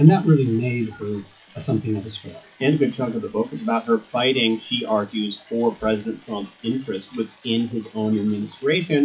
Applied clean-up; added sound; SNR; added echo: classical method WPE with log-MMSE.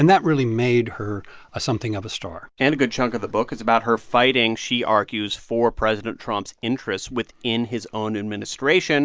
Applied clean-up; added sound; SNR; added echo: none; none; none; none.